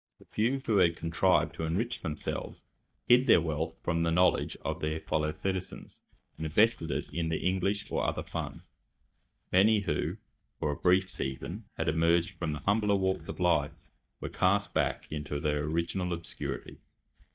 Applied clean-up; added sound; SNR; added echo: neural mask model DeepFilterNet 3.